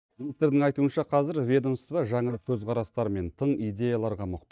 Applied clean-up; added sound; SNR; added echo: neural mask model DeepFilterNet 3.